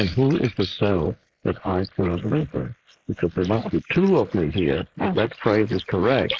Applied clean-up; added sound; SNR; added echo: neural mask model Resemble Enhance denoiser.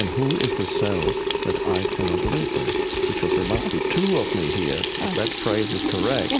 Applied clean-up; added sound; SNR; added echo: none; Sink (filling or washing) / Water tap, faucet; -2 dB; none.